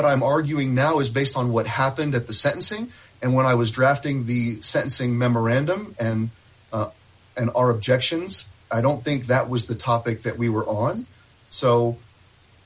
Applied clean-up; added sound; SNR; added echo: none; none; none; none.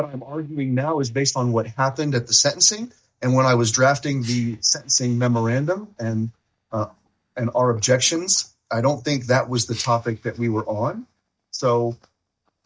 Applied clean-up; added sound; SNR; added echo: neural mask model DeepFilterNet 3.